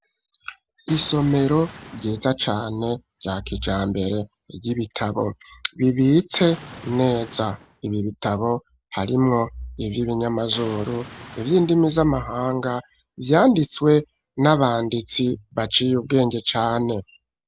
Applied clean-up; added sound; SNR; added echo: none; Boom; 17 dB; none.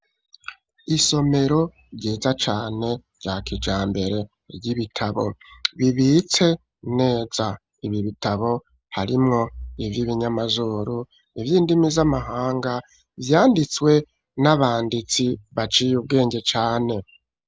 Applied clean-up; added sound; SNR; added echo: none; none; none; none.